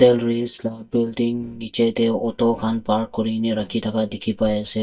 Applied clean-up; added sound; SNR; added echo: neural mask model DeepFilterNet 3.